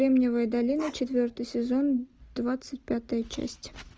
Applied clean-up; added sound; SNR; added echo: none; Bark; 17 dB; none.